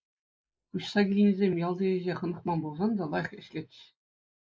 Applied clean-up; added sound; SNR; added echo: neural mask model Resemble Enhance denoiser.